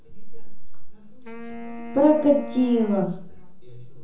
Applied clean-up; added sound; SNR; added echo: none; Wind instrument, woodwind instrument; 16 dB; reverberation time 0.7 s.